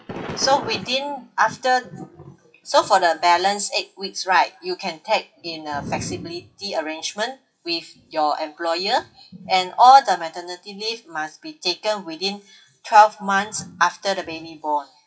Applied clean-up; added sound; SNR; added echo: classical method WPE with log-MMSE.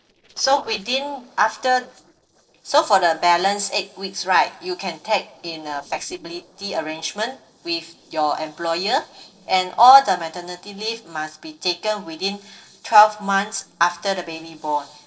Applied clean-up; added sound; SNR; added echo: neural separator model SepFormer DNS4.